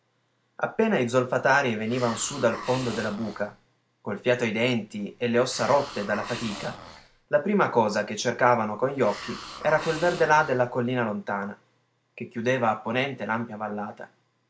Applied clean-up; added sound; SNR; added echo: none; Hiss; 15 dB; none.